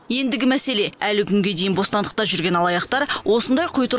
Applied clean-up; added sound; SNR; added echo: none; none; none; none.